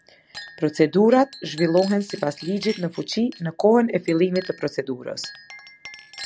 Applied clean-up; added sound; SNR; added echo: none; Chink, clink; 19 dB; none.